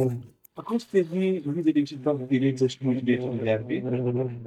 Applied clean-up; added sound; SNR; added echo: neural mask model DeepFilterNet 3.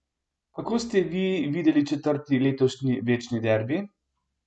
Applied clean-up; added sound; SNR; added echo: none; none; none; none.